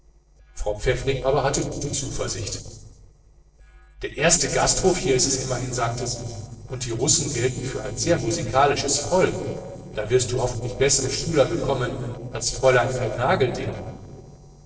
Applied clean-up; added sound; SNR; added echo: neural separator model SepFormer DNS4.